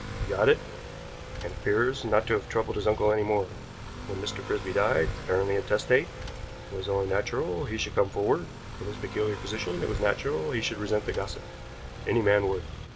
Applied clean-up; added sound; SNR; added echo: none; Motorcycle / Accelerating, revving, vroom; 10 dB; reverberation time 1.7 s.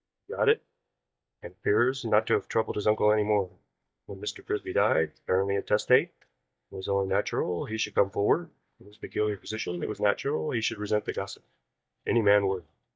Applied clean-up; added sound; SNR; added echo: neural mask model DeepFilterNet 3.